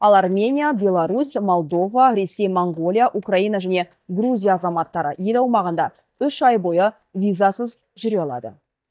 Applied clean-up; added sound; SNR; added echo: neural mask model DeepFilterNet 3.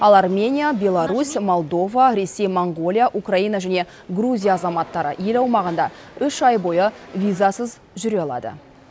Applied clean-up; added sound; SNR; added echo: none; none; none; none.